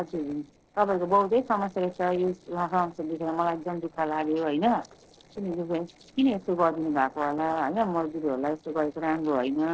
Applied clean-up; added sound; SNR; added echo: neural separator model SepFormer DNS4.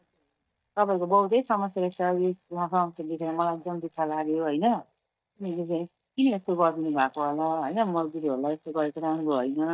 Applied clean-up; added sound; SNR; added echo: neural mask model DeepFilterNet 3.